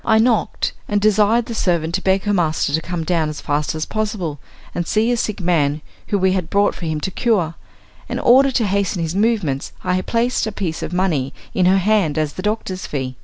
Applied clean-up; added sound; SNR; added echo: none; none; none; none.